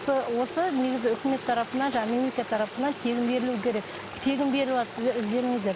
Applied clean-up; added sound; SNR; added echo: none; Stream; 12 dB; none.